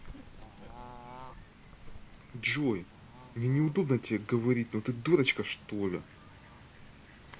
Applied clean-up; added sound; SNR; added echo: none; Bird / Fowl; 19 dB; none.